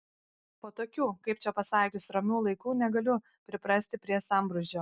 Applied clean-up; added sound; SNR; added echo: none; none; none; none.